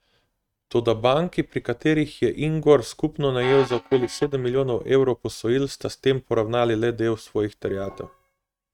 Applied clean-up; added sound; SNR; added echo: neural mask model RNNoise.